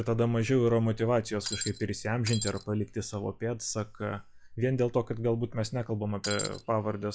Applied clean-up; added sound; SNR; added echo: classical method log-MMSE.